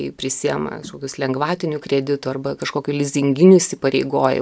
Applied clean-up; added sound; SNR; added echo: none; none; none; none.